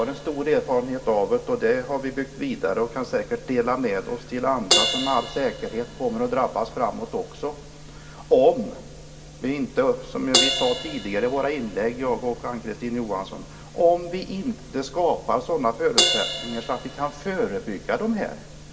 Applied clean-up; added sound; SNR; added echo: none; Crash cymbal; 7 dB; reverberation time 2.1 s.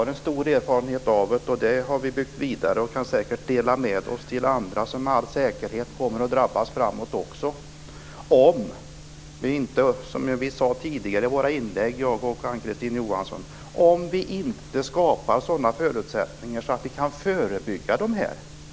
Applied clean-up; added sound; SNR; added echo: none; none; none; none.